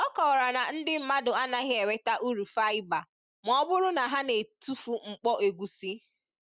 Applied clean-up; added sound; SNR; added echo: none; none; none; none.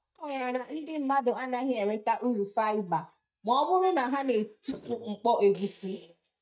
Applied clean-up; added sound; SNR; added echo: neural mask model DeepFilterNet 3.